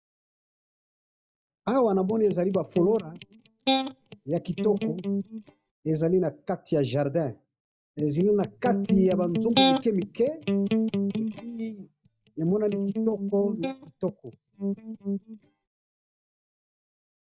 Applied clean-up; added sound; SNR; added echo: neural mask model DeepFilterNet 3.